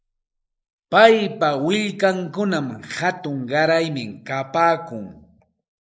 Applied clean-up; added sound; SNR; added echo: neural mask model Resemble Enhance denoiser.